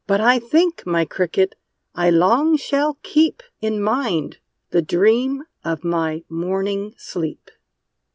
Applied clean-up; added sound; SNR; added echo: none; none; none; none.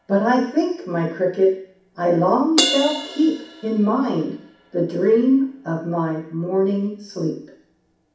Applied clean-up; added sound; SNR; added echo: none; Crash cymbal; 12 dB; reverberation time 0.6 s.